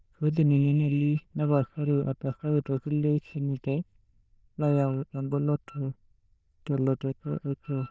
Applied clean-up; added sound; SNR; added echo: neural diffusion model UNIVERSE++.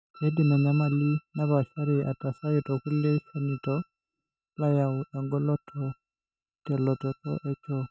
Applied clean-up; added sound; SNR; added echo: neural mask model RNNoise.